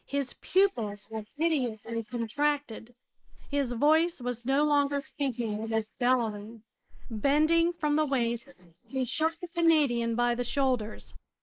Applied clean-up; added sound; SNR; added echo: neural mask model Resemble Enhance denoiser.